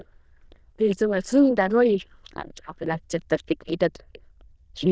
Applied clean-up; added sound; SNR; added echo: neural diffusion model UNIVERSE++.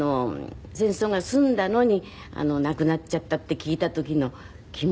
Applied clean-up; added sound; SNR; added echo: none; none; none; none.